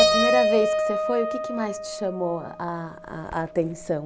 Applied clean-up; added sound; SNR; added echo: none; Keyboard (musical); -2 dB; none.